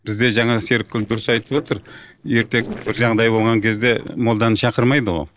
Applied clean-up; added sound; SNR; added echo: neural separator model SepFormer DNS4.